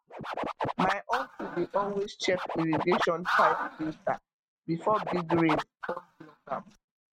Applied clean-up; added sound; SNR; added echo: neural mask model RNNoise.